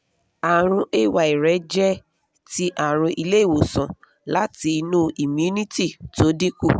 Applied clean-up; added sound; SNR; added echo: none; none; none; none.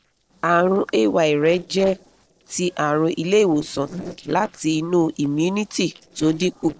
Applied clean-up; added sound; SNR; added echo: neural separator model SepFormer DNS4.